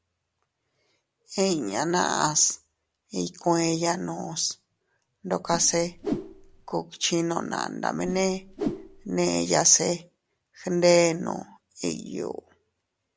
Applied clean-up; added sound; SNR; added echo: none; Whoosh, swoosh, swish; 8 dB; none.